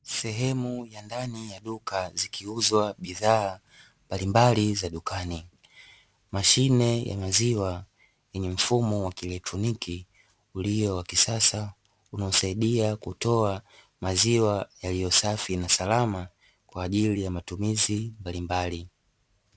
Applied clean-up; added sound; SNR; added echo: none; none; none; none.